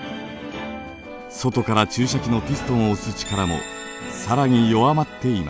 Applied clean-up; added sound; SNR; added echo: none; none; none; none.